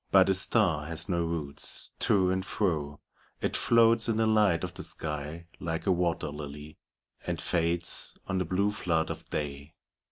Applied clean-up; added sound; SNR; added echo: none; none; none; none.